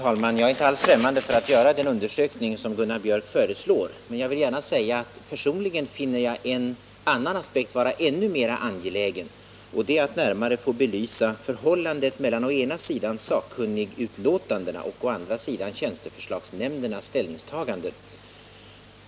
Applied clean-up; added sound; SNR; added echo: none; none; none; none.